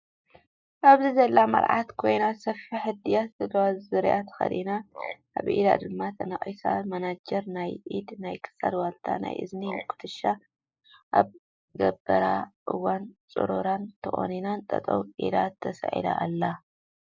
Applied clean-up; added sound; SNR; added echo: neural mask model Resemble Enhance denoiser.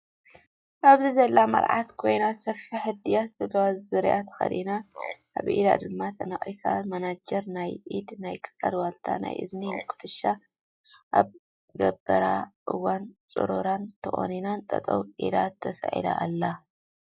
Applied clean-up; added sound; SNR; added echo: classical method log-MMSE.